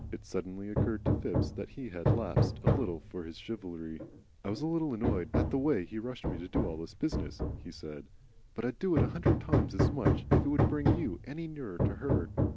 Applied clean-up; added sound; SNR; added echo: none; Hammer; -4 dB; none.